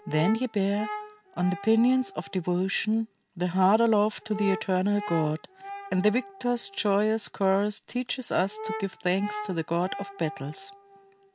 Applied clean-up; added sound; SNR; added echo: none; Brass instrument; 13 dB; none.